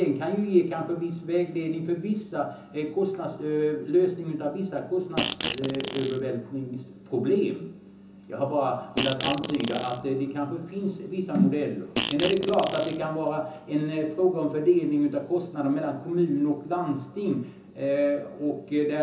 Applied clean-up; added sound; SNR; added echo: none; Fart; 5 dB; reverberation time 0.7 s.